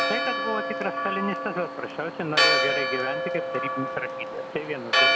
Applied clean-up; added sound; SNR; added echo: none; Church bell; -5 dB; none.